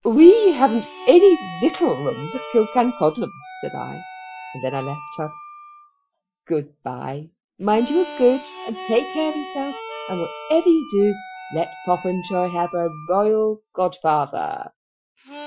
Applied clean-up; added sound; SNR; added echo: classical method Wiener filter.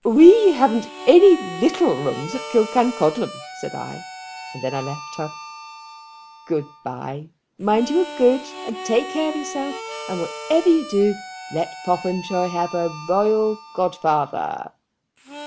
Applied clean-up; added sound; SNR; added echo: none; Harmonica; 14 dB; none.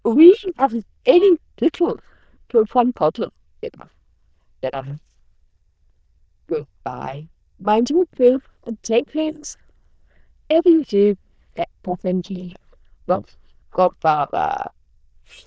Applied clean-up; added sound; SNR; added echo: neural diffusion model UNIVERSE++.